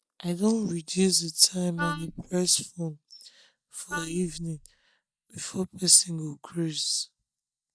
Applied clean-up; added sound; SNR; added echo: neural mask model DeepFilterNet 3.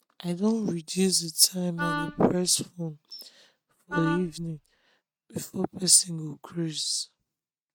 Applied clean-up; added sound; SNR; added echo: neural mask model RNNoise.